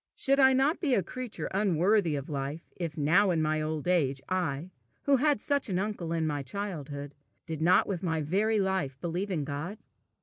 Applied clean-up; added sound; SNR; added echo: none; none; none; none.